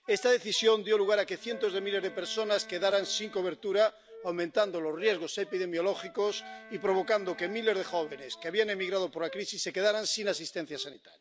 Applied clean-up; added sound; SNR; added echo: none; Wind instrument, woodwind instrument + Bowed string instrument; 20 dB; none.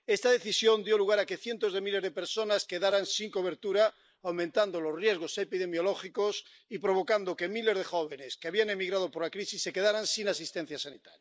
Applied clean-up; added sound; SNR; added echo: neural mask model Resemble Enhance denoiser.